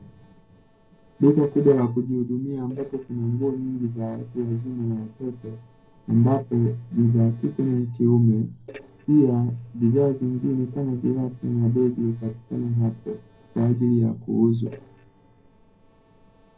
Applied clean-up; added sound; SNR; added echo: neural separator model SepFormer DNS4.